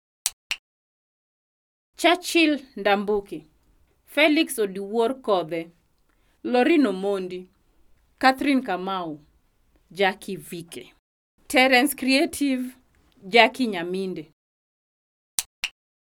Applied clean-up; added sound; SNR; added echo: none; none; none; none.